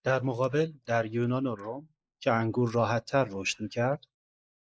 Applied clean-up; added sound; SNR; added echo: neural mask model Resemble Enhance denoiser.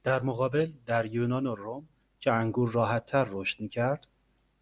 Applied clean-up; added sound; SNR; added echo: none; none; none; none.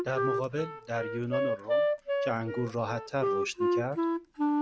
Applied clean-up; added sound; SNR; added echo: none; Wind instrument, woodwind instrument; -4 dB; none.